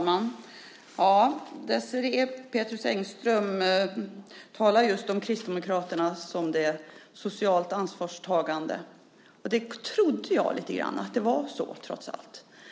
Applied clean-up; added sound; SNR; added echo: none; none; none; none.